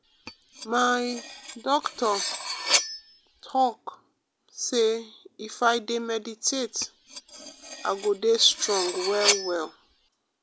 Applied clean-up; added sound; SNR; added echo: none; Cutlery, silverware; 5 dB; none.